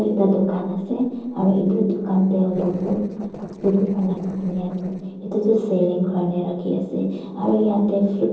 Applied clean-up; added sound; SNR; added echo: neural separator model SepFormer DNS4.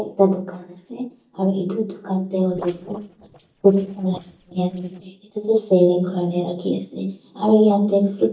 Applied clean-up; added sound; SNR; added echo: neural mask model DeepFilterNet 3.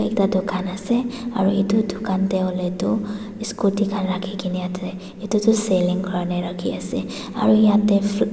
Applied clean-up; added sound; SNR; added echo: none; none; none; none.